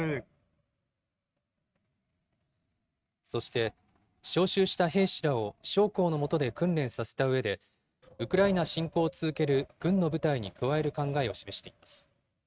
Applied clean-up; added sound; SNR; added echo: neural mask model RNNoise.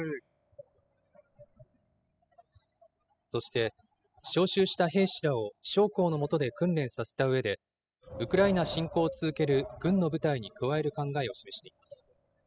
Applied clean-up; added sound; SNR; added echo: classical method spectral subtraction.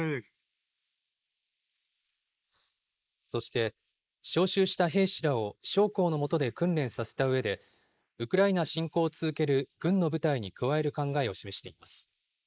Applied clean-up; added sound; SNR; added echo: neural mask model Resemble Enhance denoiser.